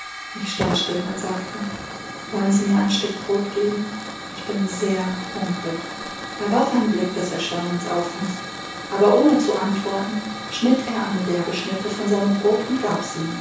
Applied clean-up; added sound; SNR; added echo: none; Hiss / Fire; 10 dB; reverberation time 0.6 s.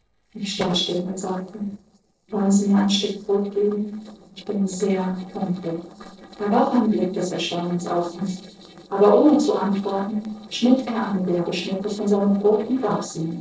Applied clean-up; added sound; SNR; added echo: neural separator model SepFormer DNS4.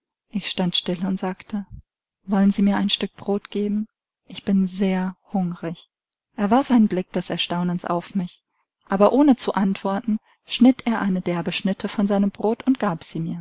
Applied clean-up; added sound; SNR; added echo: none; none; none; none.